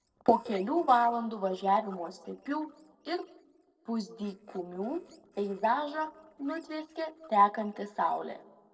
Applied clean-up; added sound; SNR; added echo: neural separator model SepFormer DNS4.